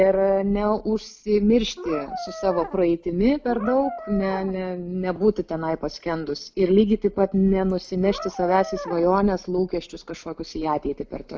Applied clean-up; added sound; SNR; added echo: none; Brass instrument; 12 dB; none.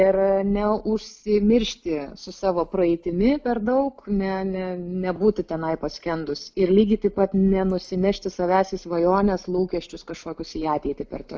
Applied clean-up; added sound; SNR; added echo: none; none; none; none.